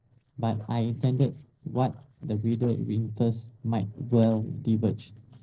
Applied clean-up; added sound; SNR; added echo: neural separator model SepFormer DNS4.